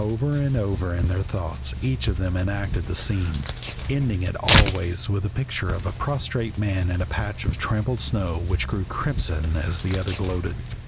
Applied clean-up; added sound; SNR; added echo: none; Tearing; 3 dB; none.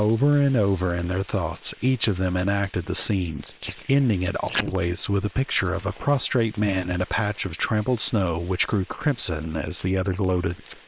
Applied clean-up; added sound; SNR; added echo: neural separator model SepFormer WHAM!.